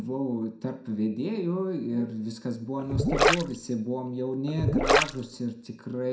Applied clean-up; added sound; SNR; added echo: none; Gurgling; -5 dB; reverberation time 0.4 s.